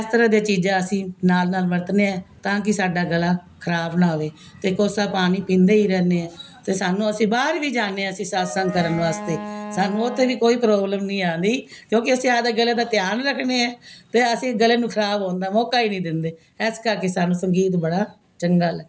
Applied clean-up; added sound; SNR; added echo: none; Wind instrument, woodwind instrument; 12 dB; none.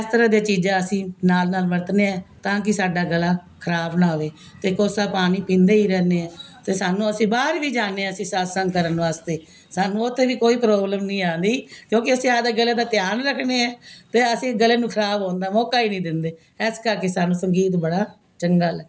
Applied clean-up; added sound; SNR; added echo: none; none; none; none.